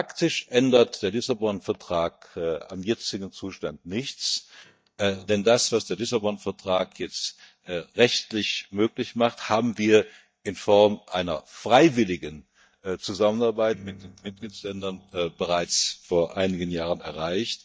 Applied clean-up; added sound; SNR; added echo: neural mask model DeepFilterNet 3.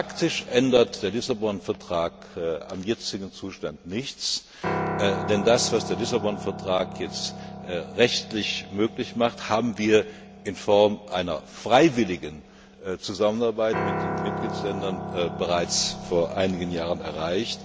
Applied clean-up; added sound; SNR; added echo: none; Piano; 10 dB; none.